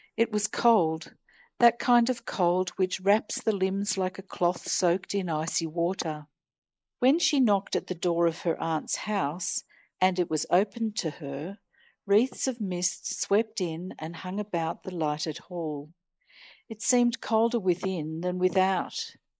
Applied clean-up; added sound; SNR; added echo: neural mask model Resemble Enhance denoiser.